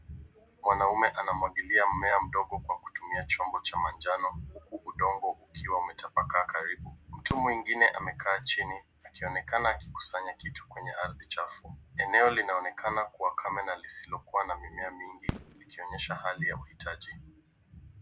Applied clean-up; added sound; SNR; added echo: none; Fireworks; 12 dB; none.